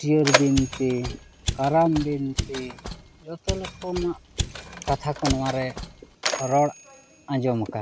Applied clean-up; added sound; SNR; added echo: none; Mechanisms + Mechanisms; 5 dB; none.